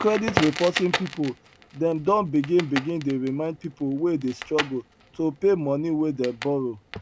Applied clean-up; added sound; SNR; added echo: none; Crackle; 9 dB; none.